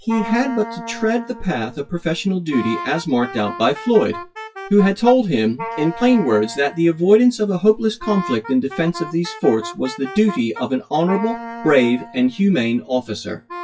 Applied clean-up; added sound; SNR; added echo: classical method WPE with log-MMSE.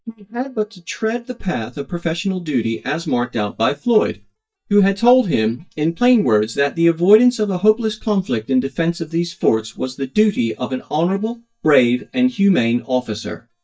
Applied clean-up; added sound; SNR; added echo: neural mask model DeepFilterNet 3.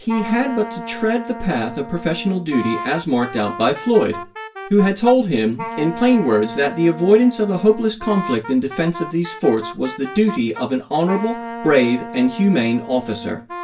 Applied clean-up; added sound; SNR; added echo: none; Wind instrument, woodwind instrument; 13 dB; reverberation time 0.2 s.